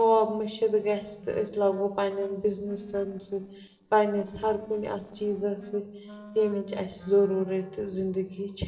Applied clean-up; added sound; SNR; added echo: neural separator model SepFormer DNS4.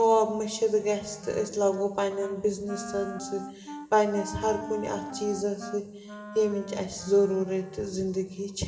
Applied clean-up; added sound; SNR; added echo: none; Wind instrument, woodwind instrument; 15 dB; reverberation time 3.0 s.